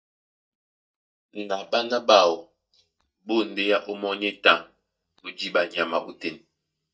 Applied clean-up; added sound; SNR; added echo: neural mask model DeepFilterNet 3.